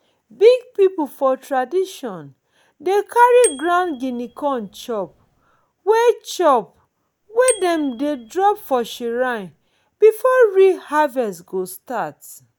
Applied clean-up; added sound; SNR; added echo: none; Bicycle bell; 16 dB; none.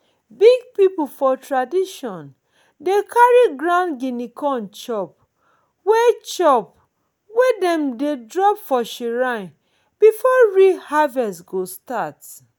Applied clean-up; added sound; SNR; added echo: none; none; none; none.